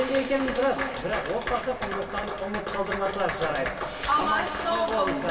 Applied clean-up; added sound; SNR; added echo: none; Hi-hat; 18 dB; reverberation time 2.4 s.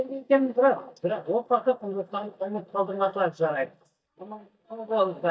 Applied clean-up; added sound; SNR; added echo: neural mask model DeepFilterNet 3.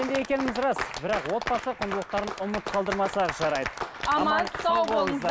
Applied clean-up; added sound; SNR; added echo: none; none; none; none.